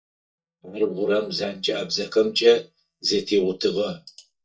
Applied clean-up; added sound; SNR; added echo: neural mask model DeepFilterNet 3.